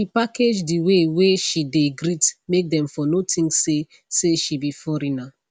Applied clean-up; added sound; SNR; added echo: none; none; none; none.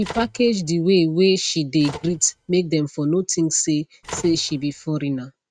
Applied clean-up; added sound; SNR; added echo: neural mask model RNNoise.